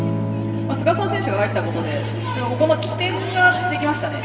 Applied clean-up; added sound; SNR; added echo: none; Electric guitar / Strum; 4 dB; reverberation time 2.5 s.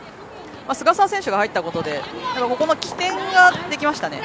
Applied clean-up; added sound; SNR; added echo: none; none; none; none.